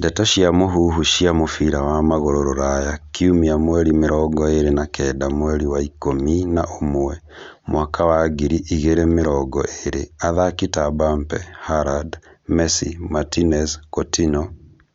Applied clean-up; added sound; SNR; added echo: none; none; none; none.